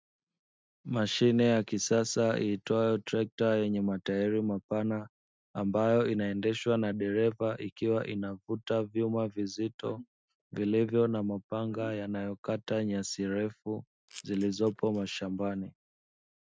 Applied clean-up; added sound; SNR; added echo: neural mask model RNNoise.